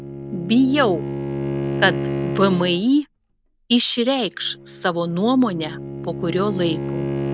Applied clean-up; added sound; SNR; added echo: none; Bowed string instrument; 7 dB; none.